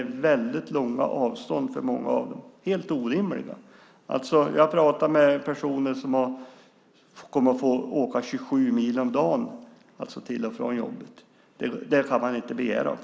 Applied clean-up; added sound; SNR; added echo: none; none; none; none.